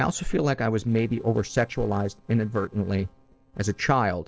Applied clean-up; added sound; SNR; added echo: neural separator model SepFormer DNS4.